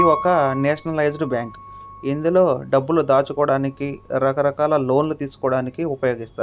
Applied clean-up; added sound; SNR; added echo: none; Piano; 12 dB; none.